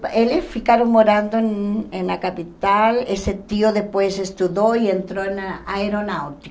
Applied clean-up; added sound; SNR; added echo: none; none; none; none.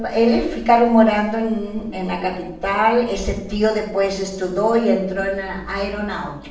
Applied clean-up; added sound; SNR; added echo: none; none; none; reverberation time 0.6 s.